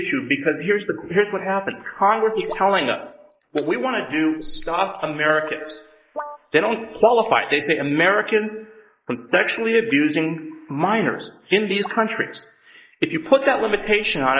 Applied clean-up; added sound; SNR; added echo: neural mask model Resemble Enhance denoiser.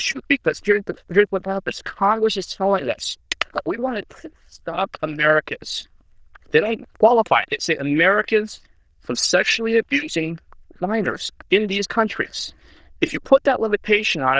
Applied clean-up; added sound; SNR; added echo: neural diffusion model UNIVERSE++.